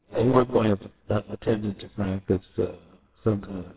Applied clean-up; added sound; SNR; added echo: neural separator model SepFormer WHAMR!.